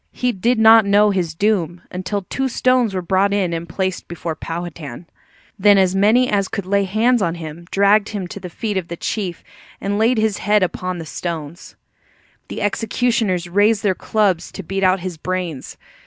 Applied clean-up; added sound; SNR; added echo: none; none; none; none.